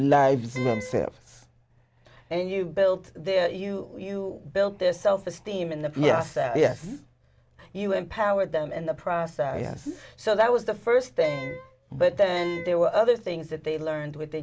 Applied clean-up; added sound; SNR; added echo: none; Wind instrument, woodwind instrument; 14 dB; none.